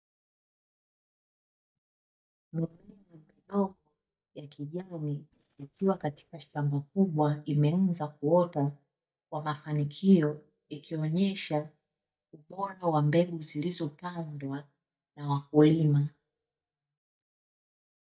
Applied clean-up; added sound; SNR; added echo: neural mask model DeepFilterNet 3.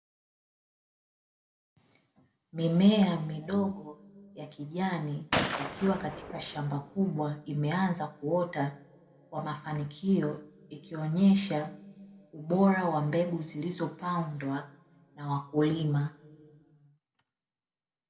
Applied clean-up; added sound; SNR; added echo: none; Gunshot, gunfire; 5 dB; reverberation time 1.4 s.